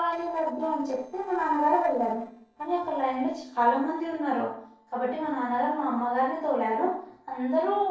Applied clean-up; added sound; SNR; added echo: neural separator model SepFormer DNS4.